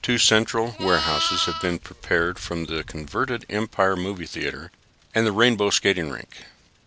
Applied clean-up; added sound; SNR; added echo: none; Livestock, farm animals, working animals; 11 dB; none.